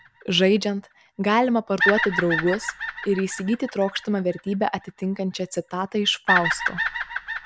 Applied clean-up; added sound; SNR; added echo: none; Bird vocalization, bird call, bird song; 5 dB; none.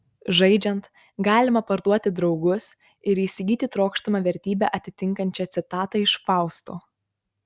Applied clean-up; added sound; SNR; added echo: none; none; none; none.